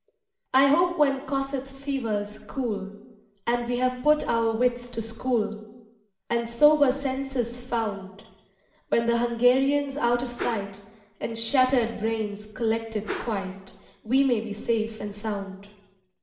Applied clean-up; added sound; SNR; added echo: none; Whoosh, swoosh, swish; 11 dB; reverberation time 0.8 s.